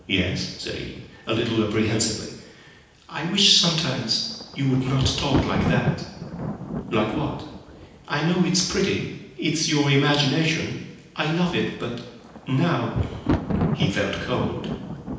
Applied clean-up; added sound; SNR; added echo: none; Thunder; 7 dB; reverberation time 0.9 s.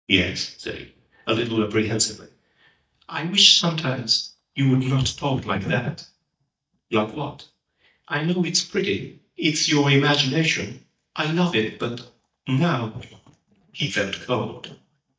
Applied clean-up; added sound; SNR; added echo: neural mask model DeepFilterNet 3.